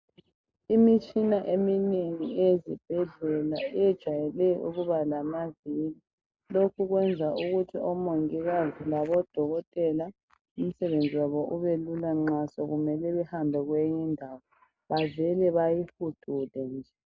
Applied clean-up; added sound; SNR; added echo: none; none; none; none.